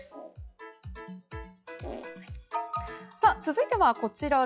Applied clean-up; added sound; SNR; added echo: classical method log-MMSE.